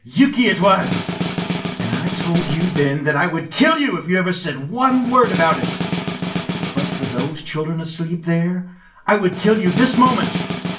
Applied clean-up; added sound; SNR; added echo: none; Snare drum; 7 dB; reverberation time 0.4 s.